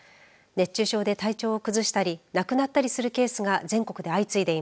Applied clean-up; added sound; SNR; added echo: none; none; none; none.